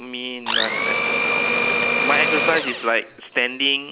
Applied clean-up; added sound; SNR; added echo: none; Domestic sounds, home sounds; -4 dB; none.